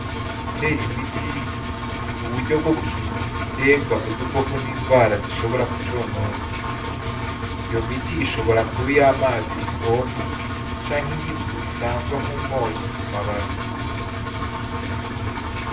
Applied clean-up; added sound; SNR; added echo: none; Engine; 2 dB; reverberation time 0.3 s.